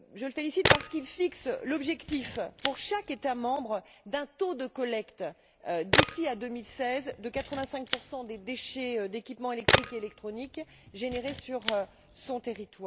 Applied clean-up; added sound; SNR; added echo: none; Camera; -3 dB; none.